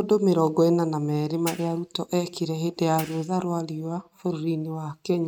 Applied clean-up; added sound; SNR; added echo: neural mask model RNNoise.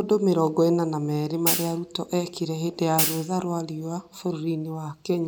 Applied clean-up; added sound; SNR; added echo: none; Hi-hat; 4 dB; none.